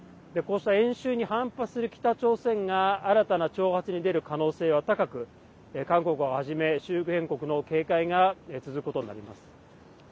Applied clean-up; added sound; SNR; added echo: none; none; none; none.